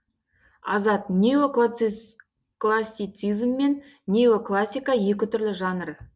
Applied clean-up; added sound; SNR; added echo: none; none; none; none.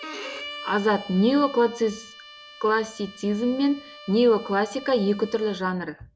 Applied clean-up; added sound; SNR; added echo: none; Bowed string instrument; 17 dB; none.